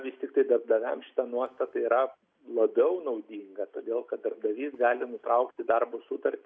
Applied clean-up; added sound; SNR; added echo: none; none; none; none.